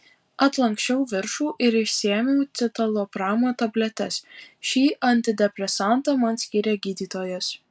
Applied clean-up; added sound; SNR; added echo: none; none; none; none.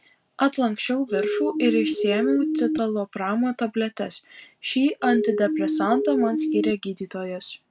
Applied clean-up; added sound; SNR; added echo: none; Siren; 0 dB; none.